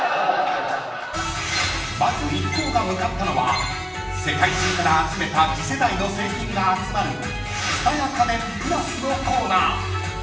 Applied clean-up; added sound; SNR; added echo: none; none; none; reverberation time 0.7 s.